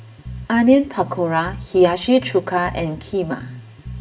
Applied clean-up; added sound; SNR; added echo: none; Bass guitar; 16 dB; reverberation time 0.5 s.